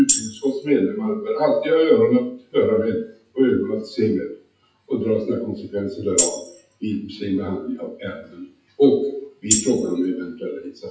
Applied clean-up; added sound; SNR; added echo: classical method WPE with log-MMSE.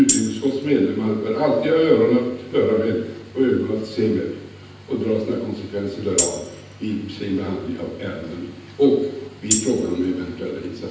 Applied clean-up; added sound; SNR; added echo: none; Tambourine; 4 dB; reverberation time 0.9 s.